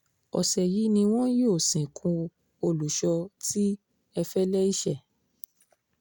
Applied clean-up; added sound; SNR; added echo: none; none; none; none.